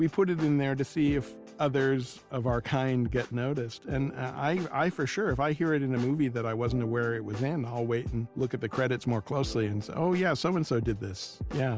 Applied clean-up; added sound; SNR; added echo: none; none; none; none.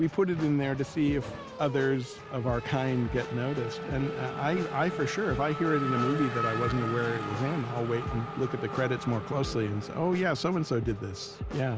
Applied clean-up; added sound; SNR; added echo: none; Race car, auto racing / Accelerating, revving, vroom; 8 dB; none.